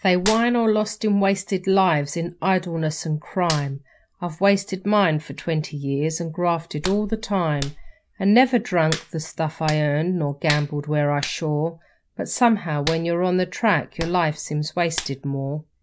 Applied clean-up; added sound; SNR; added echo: none; Hands; 15 dB; none.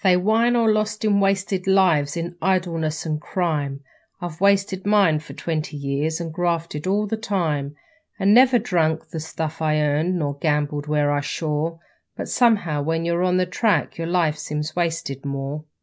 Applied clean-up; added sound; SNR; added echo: none; none; none; none.